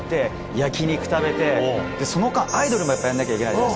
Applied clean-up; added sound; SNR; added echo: none; Frog; 15 dB; none.